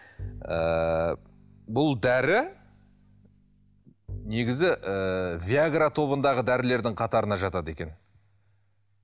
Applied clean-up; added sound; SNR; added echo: none; Bowed string instrument; 19 dB; none.